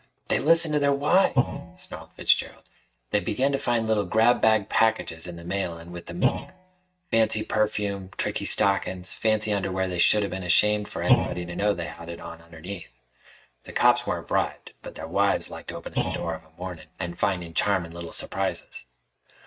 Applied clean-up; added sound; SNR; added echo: neural mask model RNNoise.